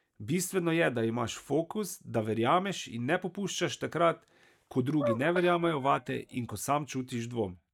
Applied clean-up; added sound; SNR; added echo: neural mask model DeepFilterNet 3.